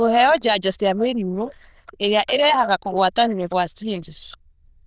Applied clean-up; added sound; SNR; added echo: neural diffusion model UNIVERSE++.